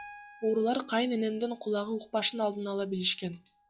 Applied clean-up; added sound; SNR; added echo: classical method log-MMSE.